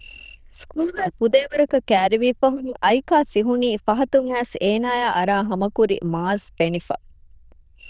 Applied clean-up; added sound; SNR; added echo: neural diffusion model UNIVERSE++.